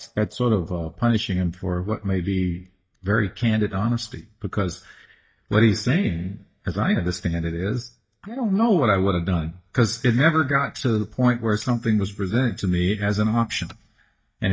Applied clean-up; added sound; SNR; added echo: neural mask model DeepFilterNet 3.